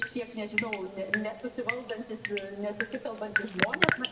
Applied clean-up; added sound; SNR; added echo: none; Drip; -2 dB; reverberation time 1.6 s.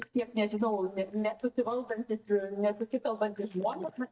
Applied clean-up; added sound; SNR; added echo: neural mask model DeepFilterNet 3.